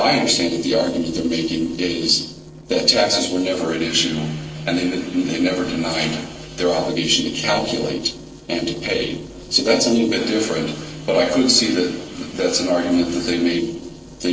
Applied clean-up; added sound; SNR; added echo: neural separator model SepFormer DNS4.